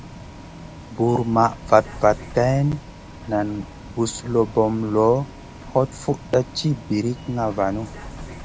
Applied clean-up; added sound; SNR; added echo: none; Bus; 15 dB; none.